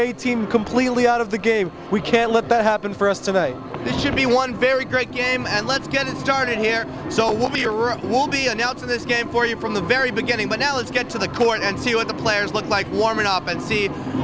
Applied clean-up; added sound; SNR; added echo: none; none; none; none.